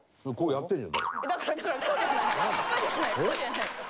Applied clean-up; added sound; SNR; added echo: none; none; none; none.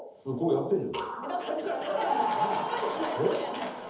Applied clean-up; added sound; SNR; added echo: none; none; none; reverberation time 0.8 s.